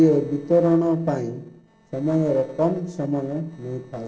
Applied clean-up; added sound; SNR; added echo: neural separator model SepFormer DNS4.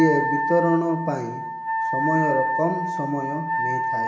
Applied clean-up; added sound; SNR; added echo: none; Wind instrument, woodwind instrument; 1 dB; reverberation time 1.2 s.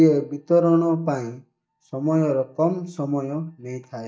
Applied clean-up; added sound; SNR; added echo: neural mask model DeepFilterNet 3.